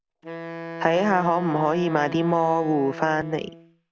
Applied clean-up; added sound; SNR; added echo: none; Wind instrument, woodwind instrument; 12 dB; none.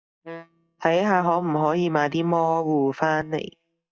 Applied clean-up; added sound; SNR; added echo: neural mask model DeepFilterNet 3.